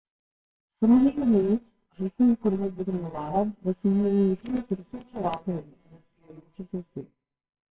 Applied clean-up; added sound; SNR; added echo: neural separator model SepFormer WHAMR!.